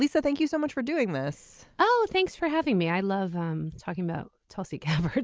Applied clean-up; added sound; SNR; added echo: neural mask model Resemble Enhance denoiser.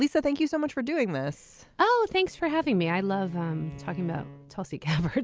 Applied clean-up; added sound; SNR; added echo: none; Bowed string instrument; 19 dB; none.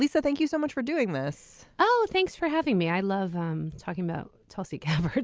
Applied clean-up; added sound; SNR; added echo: none; none; none; none.